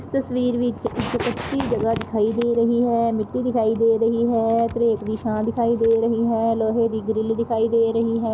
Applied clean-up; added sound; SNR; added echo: none; none; none; none.